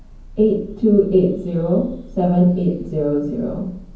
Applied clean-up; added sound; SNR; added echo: none; Bird / Breathing; 19 dB; reverberation time 0.9 s.